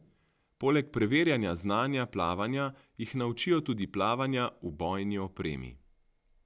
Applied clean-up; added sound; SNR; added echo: none; none; none; none.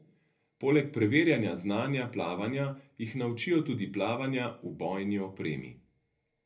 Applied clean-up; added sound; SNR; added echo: none; none; none; reverberation time 0.3 s.